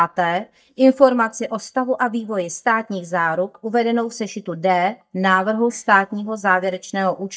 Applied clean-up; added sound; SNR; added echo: neural mask model DeepFilterNet 3.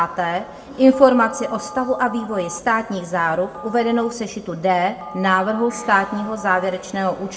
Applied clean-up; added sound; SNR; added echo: none; Telephone; 18 dB; reverberation time 1.1 s.